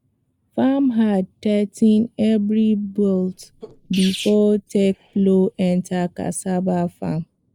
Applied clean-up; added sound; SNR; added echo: neural mask model Resemble Enhance denoiser.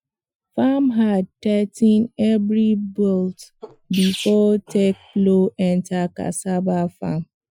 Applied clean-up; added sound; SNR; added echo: classical method Wiener filter.